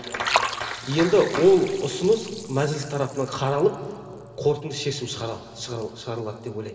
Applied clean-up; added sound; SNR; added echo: none; Liquid; 10 dB; reverberation time 2.7 s.